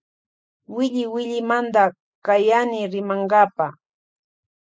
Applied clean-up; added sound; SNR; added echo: none; none; none; none.